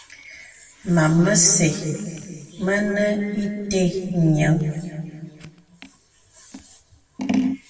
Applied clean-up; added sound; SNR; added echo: none; Scissors; 11 dB; reverberation time 2.1 s.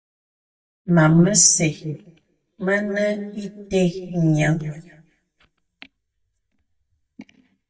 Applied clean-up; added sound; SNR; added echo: neural mask model DeepFilterNet 3.